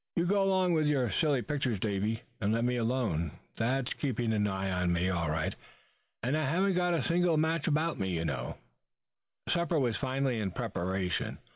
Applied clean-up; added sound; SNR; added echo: none; none; none; none.